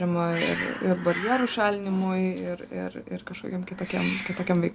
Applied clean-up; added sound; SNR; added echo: none; Hiss; 10 dB; none.